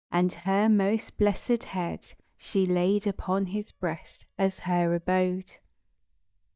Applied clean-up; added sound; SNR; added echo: neural mask model DeepFilterNet 3.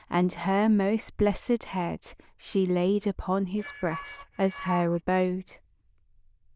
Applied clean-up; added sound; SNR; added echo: neural diffusion model UNIVERSE++.